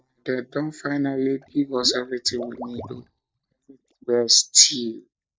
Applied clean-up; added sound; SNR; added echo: neural mask model DeepFilterNet 3.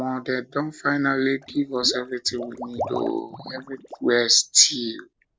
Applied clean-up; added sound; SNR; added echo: none; Water / Liquid; 14 dB; none.